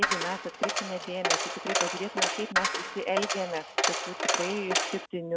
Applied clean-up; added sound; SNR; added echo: none; Coin (dropping); -4 dB; none.